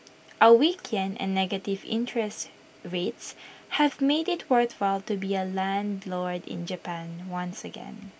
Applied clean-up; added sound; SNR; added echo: none; none; none; none.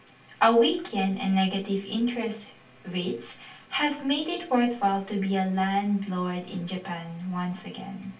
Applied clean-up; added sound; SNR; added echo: none; none; none; reverberation time 0.3 s.